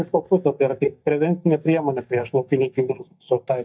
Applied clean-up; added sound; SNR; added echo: neural mask model DeepFilterNet 3.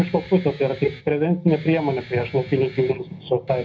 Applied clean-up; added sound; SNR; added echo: none; Guitar; 19 dB; reverberation time 0.4 s.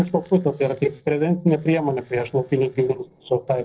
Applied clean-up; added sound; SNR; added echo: neural separator model SepFormer DNS4.